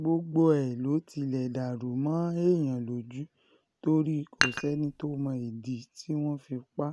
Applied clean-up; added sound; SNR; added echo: none; Dishes, pots, and pans; 3 dB; none.